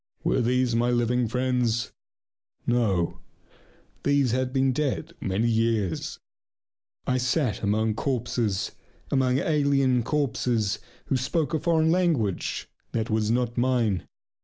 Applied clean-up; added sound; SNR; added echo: none; none; none; none.